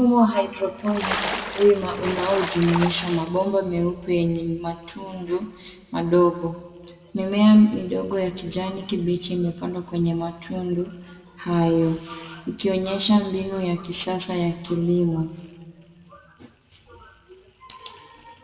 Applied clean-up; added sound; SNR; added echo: none; Splash, splatter; 7 dB; reverberation time 1.4 s.